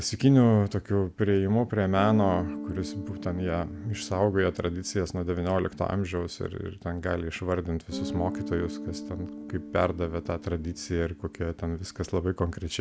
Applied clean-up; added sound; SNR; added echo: none; Guitar; 13 dB; none.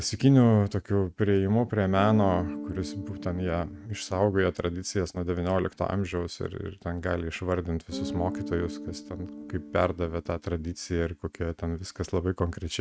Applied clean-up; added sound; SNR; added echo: neural mask model RNNoise.